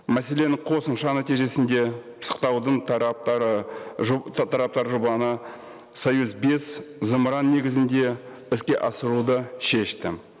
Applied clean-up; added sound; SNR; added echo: none; none; none; none.